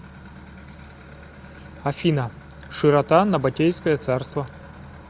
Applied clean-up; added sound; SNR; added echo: none; none; none; none.